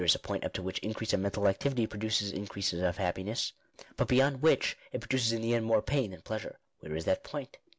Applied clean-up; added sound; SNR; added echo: none; none; none; none.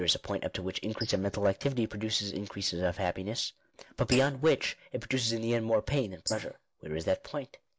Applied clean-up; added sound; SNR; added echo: neural mask model Resemble Enhance denoiser.